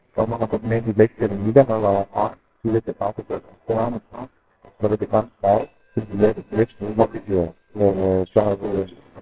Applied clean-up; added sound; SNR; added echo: neural separator model SepFormer WHAMR!.